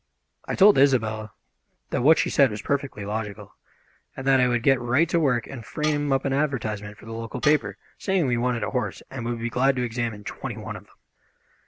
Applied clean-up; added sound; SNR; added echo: none; Tools; 13 dB; none.